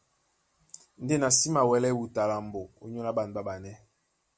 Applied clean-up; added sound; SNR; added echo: none; none; none; none.